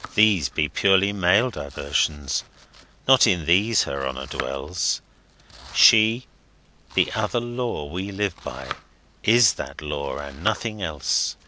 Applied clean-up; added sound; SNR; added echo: none; Domestic sounds, home sounds; 18 dB; none.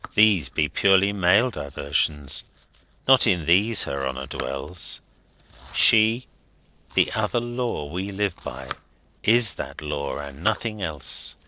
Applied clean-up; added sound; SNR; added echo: neural separator model SepFormer DNS4.